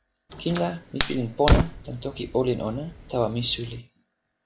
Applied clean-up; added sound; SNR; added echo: none; Fire; 0 dB; none.